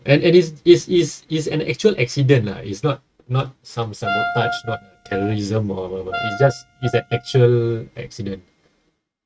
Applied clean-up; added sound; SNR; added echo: neural mask model RNNoise.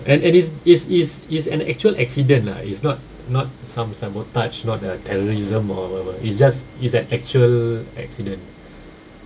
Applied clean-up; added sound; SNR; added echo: none; none; none; none.